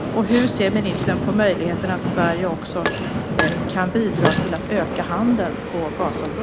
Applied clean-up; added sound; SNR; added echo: none; Subway, metro, underground + Glass; 2 dB; none.